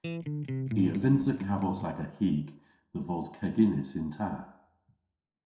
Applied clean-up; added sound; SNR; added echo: neural separator model SepFormer DNS4.